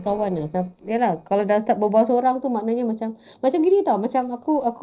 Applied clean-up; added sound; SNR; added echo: neural separator model SepFormer DNS4.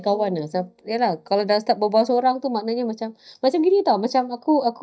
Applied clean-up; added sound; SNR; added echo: neural mask model DeepFilterNet 3.